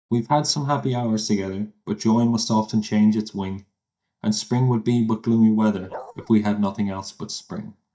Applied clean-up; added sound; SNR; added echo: neural mask model DeepFilterNet 3.